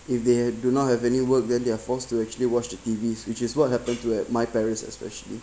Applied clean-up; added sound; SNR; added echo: none; none; none; none.